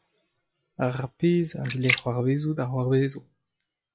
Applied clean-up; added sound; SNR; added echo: classical method log-MMSE.